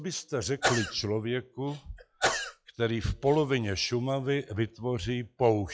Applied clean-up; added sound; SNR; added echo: classical method log-MMSE.